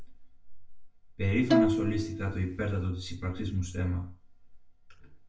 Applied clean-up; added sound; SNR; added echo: none; Bowed string instrument; -3 dB; reverberation time 0.4 s.